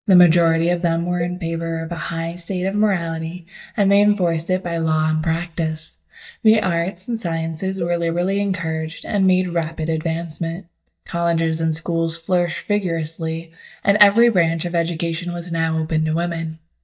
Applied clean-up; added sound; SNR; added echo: neural mask model DeepFilterNet 3.